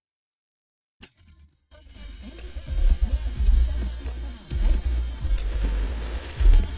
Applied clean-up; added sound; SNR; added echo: neural mask model DeepFilterNet 3.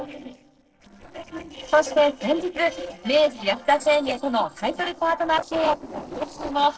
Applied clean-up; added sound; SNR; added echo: neural separator model SepFormer DNS4.